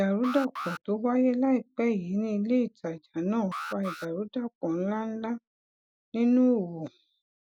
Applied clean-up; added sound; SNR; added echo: neural mask model Resemble Enhance denoiser.